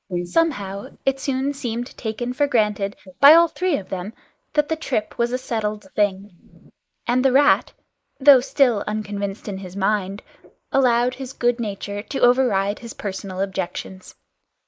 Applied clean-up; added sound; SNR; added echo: neural mask model Resemble Enhance denoiser.